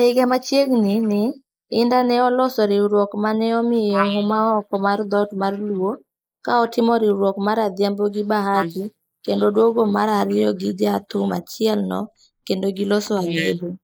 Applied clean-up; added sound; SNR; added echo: neural mask model Resemble Enhance denoiser.